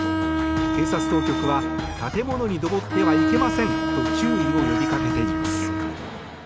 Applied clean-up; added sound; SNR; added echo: none; Bowed string instrument; -1 dB; none.